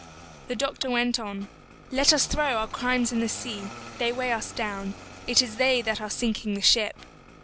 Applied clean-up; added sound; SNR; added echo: none; Engine starting; 17 dB; none.